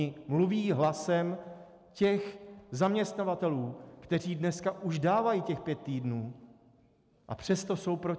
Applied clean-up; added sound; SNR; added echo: none; none; none; none.